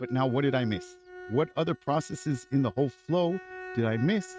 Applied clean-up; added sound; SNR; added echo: neural mask model RNNoise.